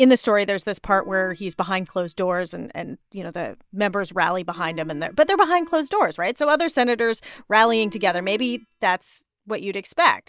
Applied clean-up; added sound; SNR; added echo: neural mask model DeepFilterNet 3.